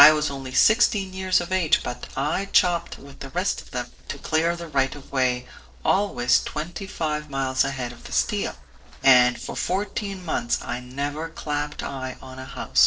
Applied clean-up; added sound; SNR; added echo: neural separator model SepFormer DNS4.